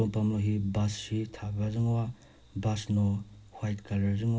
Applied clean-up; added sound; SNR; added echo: none; none; none; none.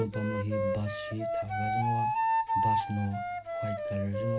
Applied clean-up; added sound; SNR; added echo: none; Wind instrument, woodwind instrument; -3 dB; none.